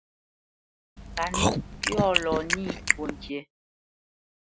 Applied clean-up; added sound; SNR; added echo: none; Chewing, mastication; -5 dB; none.